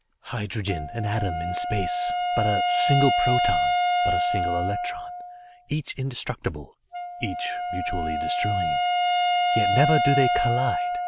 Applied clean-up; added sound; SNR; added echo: none; Wind instrument, woodwind instrument; -3 dB; none.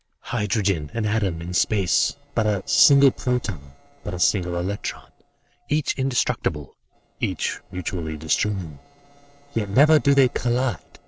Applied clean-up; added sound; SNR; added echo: neural separator model SepFormer DNS4.